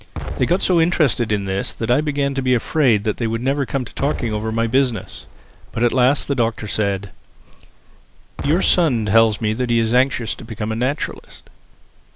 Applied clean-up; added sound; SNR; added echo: none; Explosion; 14 dB; none.